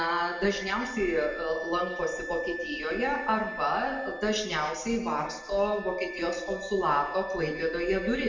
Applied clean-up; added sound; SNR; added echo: none; Wind instrument, woodwind instrument; 12 dB; reverberation time 1.0 s.